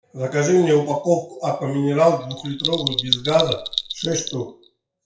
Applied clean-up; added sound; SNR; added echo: classical method WPE with log-MMSE.